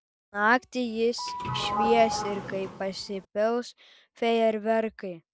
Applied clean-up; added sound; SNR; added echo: none; Sliding door / Doorbell; 4 dB; none.